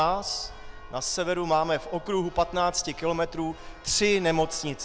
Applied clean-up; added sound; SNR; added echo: none; Church bell; 14 dB; none.